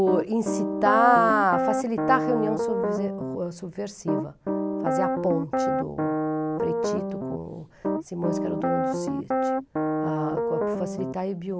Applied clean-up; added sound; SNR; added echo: none; Piano; -1 dB; none.